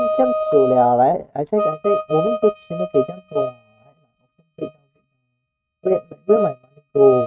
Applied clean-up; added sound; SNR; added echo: neural mask model RNNoise.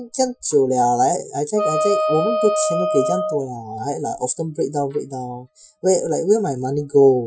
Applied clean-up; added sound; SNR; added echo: classical method Wiener filter.